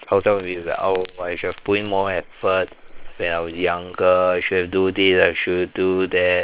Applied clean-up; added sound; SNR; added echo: neural separator model SepFormer WHAM!.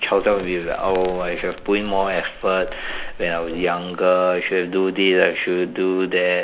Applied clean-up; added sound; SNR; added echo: none; Crackle; 13 dB; none.